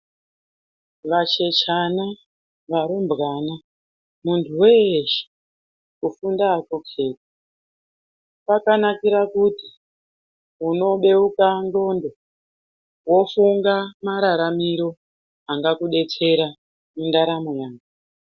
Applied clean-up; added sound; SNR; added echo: none; none; none; none.